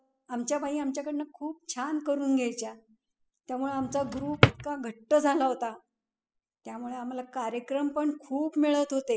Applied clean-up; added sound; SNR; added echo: classical method spectral subtraction.